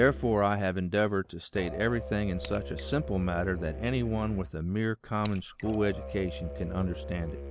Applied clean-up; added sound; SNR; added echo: none; Musical instrument + Raindrop / Splash, splatter; 10 dB; none.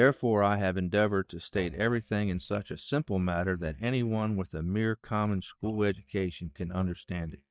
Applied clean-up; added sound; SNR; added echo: neural mask model DeepFilterNet 3.